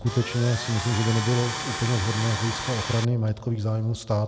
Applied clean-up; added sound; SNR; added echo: none; Tools; 7 dB; none.